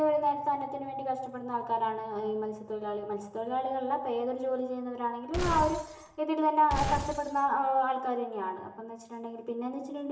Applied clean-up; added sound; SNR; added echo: none; Glass; 6 dB; reverberation time 0.9 s.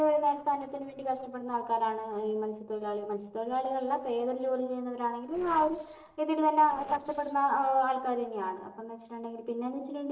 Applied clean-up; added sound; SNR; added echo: neural separator model SepFormer DNS4.